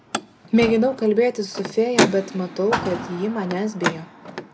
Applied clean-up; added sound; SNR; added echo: none; Car; 5 dB; none.